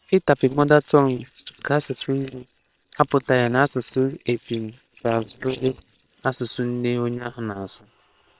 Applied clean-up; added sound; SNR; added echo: neural separator model SepFormer WHAM!.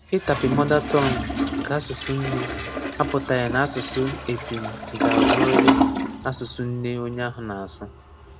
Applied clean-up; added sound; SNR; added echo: none; Toilet flush; 0 dB; none.